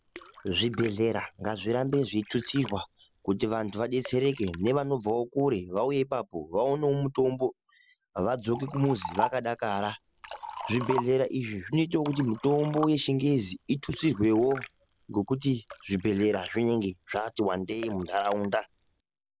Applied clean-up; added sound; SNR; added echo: none; Liquid; 15 dB; none.